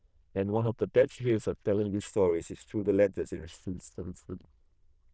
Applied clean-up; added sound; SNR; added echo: neural diffusion model UNIVERSE++.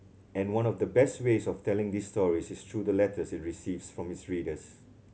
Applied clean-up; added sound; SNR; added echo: none; none; none; none.